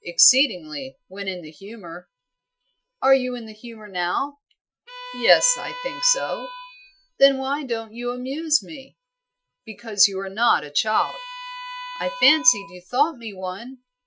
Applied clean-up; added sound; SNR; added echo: classical method Wiener filter.